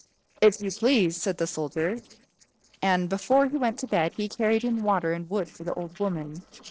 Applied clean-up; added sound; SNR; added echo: neural separator model SepFormer DNS4.